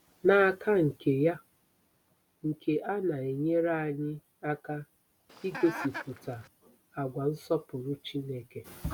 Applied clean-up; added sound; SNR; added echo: none; Chicken, rooster; 10 dB; none.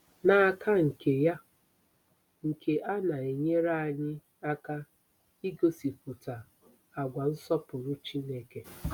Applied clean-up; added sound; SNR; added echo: none; none; none; none.